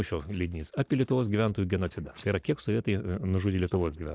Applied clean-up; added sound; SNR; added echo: neural separator model SepFormer DNS4.